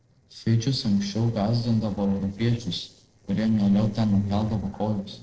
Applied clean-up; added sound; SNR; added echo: neural separator model SepFormer DNS4.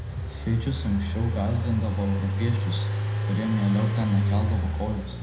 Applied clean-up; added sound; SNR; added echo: none; Engine; -1 dB; reverberation time 0.8 s.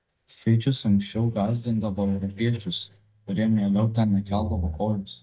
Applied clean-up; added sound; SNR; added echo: neural mask model DeepFilterNet 3.